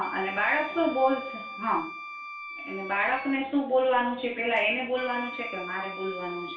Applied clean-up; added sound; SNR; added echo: none; Wind instrument, woodwind instrument; 11 dB; reverberation time 0.3 s.